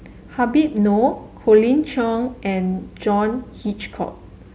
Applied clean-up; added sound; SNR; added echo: none; none; none; none.